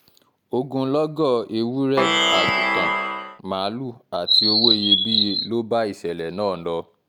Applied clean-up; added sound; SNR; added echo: none; Chirp, tweet + Plucked string instrument; -5 dB; none.